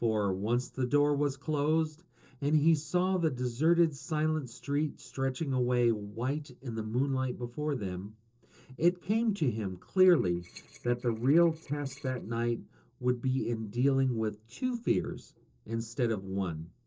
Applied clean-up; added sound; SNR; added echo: neural separator model SepFormer DNS4.